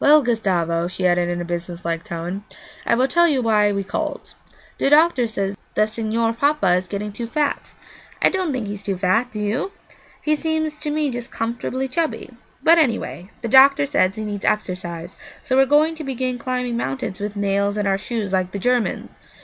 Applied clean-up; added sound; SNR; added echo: none; none; none; none.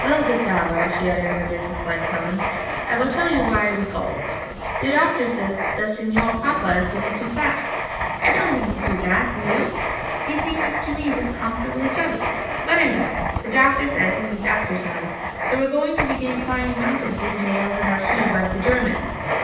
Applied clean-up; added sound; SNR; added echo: none; Writing; 3 dB; reverberation time 0.9 s.